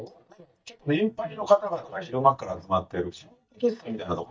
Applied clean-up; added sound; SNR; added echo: neural mask model DeepFilterNet 3.